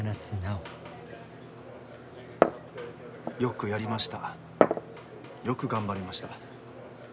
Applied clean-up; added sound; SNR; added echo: none; Glass; -2 dB; none.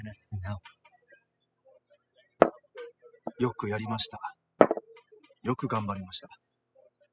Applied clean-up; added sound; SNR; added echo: classical method spectral subtraction.